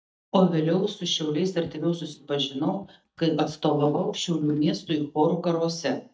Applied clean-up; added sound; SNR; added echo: neural mask model DeepFilterNet 3.